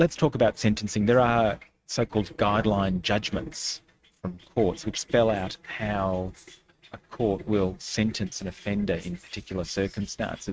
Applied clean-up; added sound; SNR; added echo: neural mask model RNNoise.